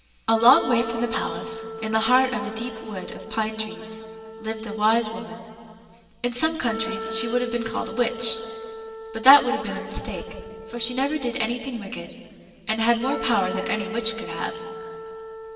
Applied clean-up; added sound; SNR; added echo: none; Wind instrument, woodwind instrument; 11 dB; reverberation time 2.3 s.